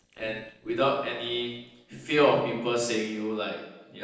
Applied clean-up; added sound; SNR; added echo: neural separator model SepFormer DNS4.